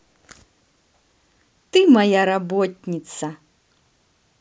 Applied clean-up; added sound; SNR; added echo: none; none; none; none.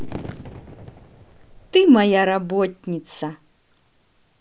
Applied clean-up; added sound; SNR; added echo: none; Fireworks; 17 dB; none.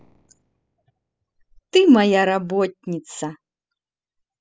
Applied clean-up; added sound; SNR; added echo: classical method spectral subtraction.